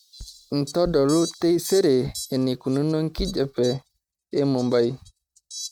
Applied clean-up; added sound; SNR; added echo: neural mask model RNNoise.